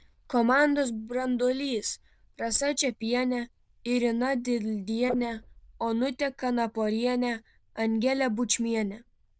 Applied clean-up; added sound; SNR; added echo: neural diffusion model UNIVERSE++.